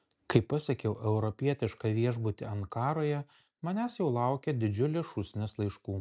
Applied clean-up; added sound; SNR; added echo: none; none; none; none.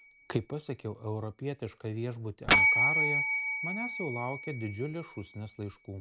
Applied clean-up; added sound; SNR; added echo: none; Bell; -5 dB; none.